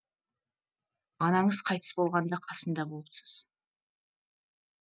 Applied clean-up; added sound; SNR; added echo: none; none; none; none.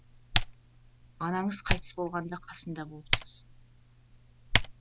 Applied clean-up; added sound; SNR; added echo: none; Typing; -4 dB; none.